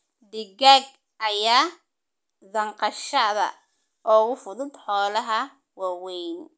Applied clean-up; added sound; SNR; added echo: none; none; none; none.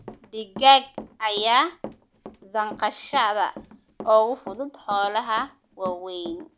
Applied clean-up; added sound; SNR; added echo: none; Run; 18 dB; none.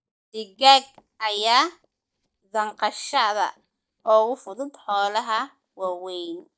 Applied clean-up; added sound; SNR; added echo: neural mask model DeepFilterNet 3.